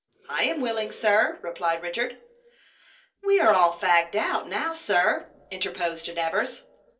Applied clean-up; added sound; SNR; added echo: neural separator model SepFormer DNS4.